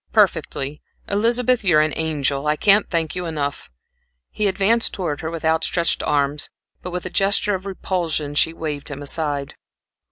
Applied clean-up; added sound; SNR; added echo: none; none; none; none.